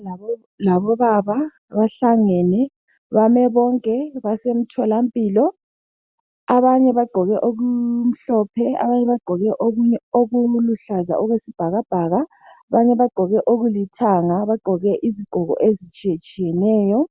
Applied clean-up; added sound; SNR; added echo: none; none; none; none.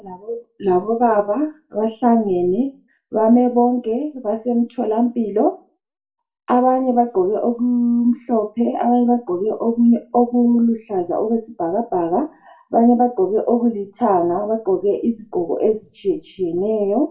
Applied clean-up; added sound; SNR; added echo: none; none; none; reverberation time 0.3 s.